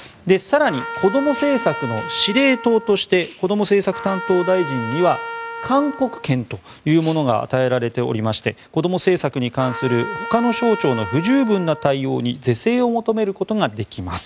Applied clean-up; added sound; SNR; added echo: none; Trumpet; 11 dB; none.